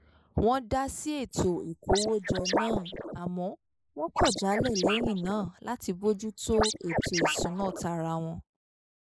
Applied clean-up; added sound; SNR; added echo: neural mask model Resemble Enhance denoiser.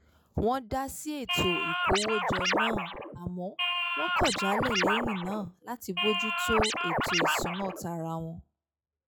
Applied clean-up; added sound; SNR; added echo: classical method log-MMSE.